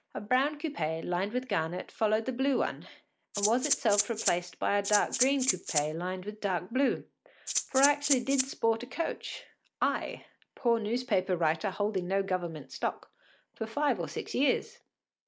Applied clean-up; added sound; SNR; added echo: neural mask model Resemble Enhance denoiser.